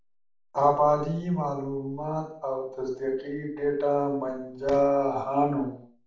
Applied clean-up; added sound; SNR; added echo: none; none; none; reverberation time 0.5 s.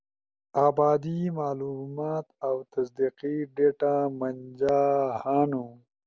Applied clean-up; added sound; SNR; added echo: none; none; none; none.